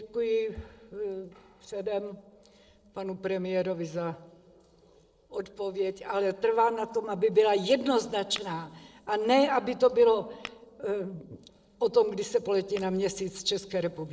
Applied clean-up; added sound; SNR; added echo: neural separator model SepFormer DNS4.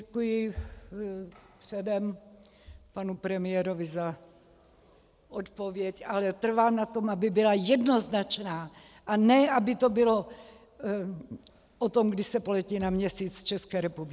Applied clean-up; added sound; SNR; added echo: none; none; none; none.